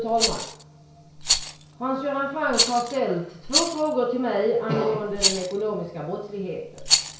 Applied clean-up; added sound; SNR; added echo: none; Rattle; 2 dB; reverberation time 0.6 s.